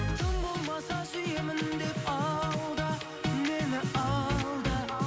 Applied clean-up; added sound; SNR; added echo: none; none; none; none.